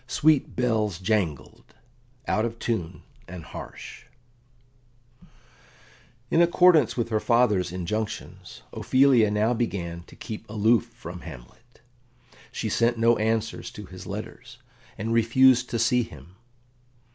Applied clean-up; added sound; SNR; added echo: none; none; none; none.